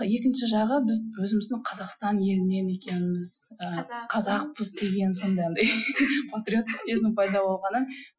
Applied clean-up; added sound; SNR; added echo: classical method Wiener filter.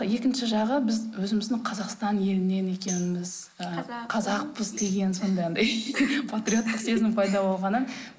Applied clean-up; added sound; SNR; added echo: neural mask model Resemble Enhance denoiser.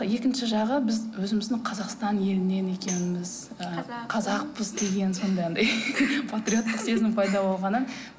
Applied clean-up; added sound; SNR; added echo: none; Tambourine; 16 dB; none.